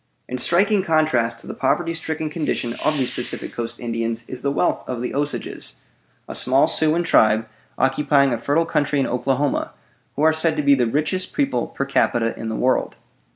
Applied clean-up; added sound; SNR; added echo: none; Hiss; 16 dB; none.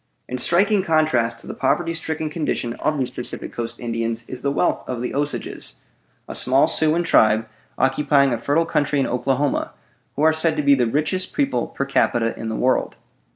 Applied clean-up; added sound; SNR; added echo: neural separator model SepFormer DNS4.